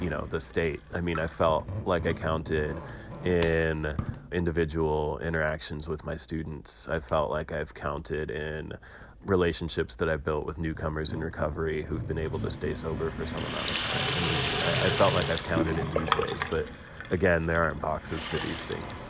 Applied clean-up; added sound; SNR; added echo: none; Sink (filling or washing) / Water tap, faucet; 4 dB; none.